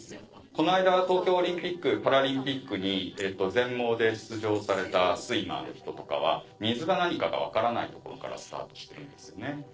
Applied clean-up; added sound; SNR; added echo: neural separator model SepFormer DNS4.